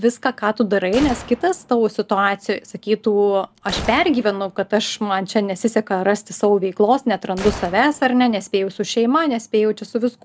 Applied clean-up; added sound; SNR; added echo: none; Gunshot, gunfire; 17 dB; none.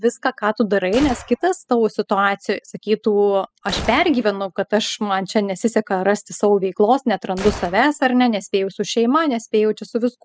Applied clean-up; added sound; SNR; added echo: classical method spectral subtraction.